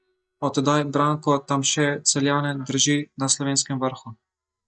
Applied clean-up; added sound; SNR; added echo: neural mask model DeepFilterNet 3.